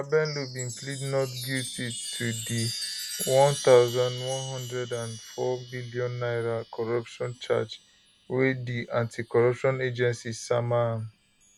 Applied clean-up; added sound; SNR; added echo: none; Chime; 13 dB; none.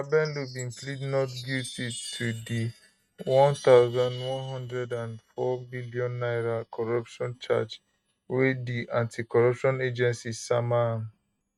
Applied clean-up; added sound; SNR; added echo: neural mask model RNNoise.